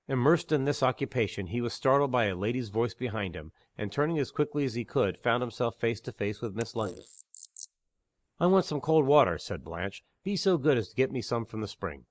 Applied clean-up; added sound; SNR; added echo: neural mask model Resemble Enhance denoiser.